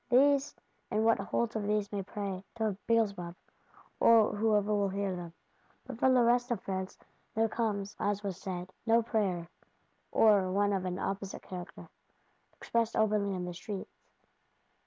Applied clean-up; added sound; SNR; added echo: none; none; none; none.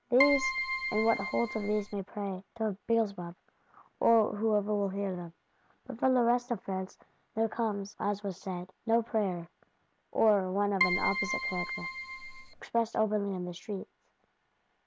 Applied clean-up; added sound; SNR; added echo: none; Keyboard (musical); 2 dB; none.